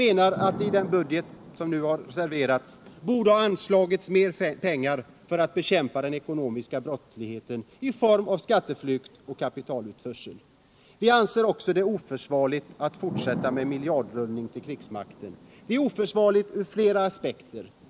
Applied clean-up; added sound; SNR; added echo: none; Thunder / Rain; 17 dB; none.